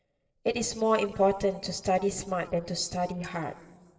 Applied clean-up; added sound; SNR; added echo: neural separator model SepFormer DNS4.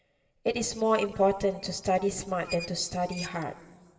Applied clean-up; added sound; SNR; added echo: none; Squeak; 18 dB; reverberation time 2.9 s.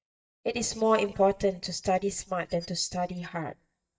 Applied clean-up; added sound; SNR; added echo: neural mask model DeepFilterNet 3.